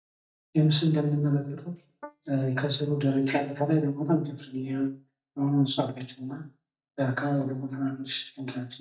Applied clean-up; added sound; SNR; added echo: neural mask model DeepFilterNet 3.